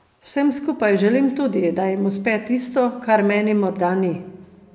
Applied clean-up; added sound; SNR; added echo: none; none; none; reverberation time 1.8 s.